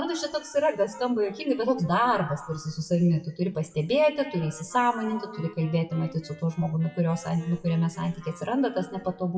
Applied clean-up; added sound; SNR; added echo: classical method WPE with log-MMSE.